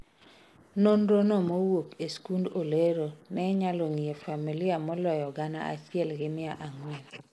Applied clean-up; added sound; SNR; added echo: neural mask model Resemble Enhance denoiser.